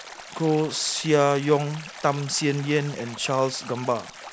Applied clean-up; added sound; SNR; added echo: none; Stream; 16 dB; none.